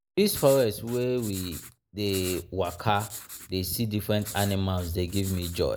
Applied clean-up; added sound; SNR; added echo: neural mask model Resemble Enhance denoiser.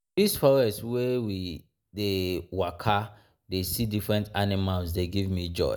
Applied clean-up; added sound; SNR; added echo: none; none; none; none.